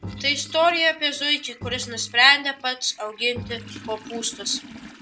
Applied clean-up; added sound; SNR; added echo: none; Toilet flush + Bowed string instrument; 16 dB; none.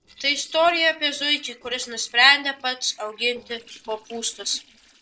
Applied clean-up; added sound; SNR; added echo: neural separator model SepFormer DNS4.